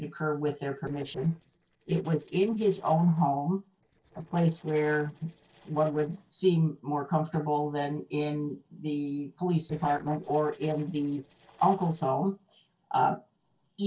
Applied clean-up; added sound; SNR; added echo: neural separator model SepFormer DNS4.